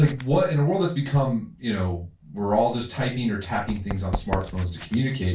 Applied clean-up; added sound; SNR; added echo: none; Run; 13 dB; reverberation time 0.2 s.